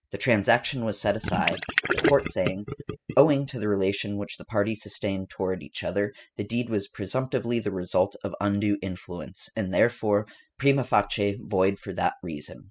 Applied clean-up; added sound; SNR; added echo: classical method spectral subtraction.